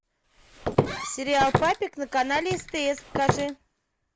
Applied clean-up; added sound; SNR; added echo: none; Walk, footsteps; 2 dB; none.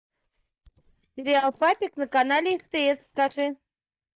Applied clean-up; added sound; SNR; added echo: neural mask model DeepFilterNet 3.